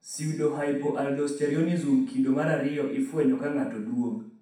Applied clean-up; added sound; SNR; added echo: none; none; none; reverberation time 0.7 s.